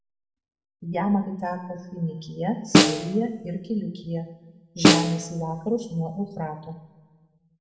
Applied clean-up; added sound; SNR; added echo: none; Snare drum; -5 dB; reverberation time 0.9 s.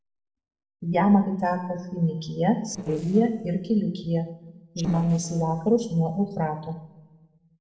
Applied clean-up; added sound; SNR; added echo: neural separator model SepFormer DNS4.